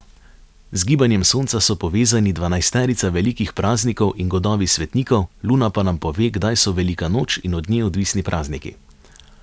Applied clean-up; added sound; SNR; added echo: none; none; none; none.